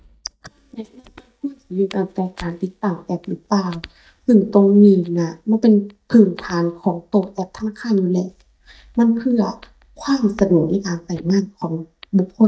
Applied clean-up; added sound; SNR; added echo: neural mask model DeepFilterNet 3.